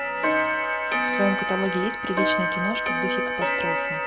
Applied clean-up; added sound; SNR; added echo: none; Clock; -5 dB; none.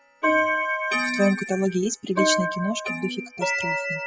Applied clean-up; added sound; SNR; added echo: classical method spectral subtraction.